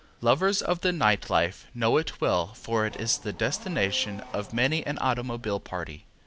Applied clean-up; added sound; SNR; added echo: none; Race car, auto racing / Accelerating, revving, vroom; 20 dB; none.